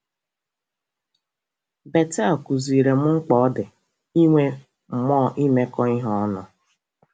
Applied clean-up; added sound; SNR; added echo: none; none; none; none.